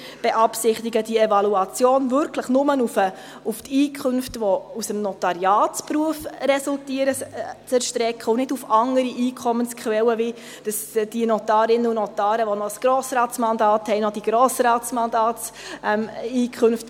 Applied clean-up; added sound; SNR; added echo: none; none; none; none.